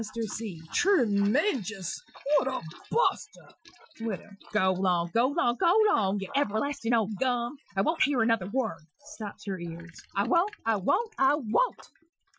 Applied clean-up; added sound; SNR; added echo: classical method Wiener filter.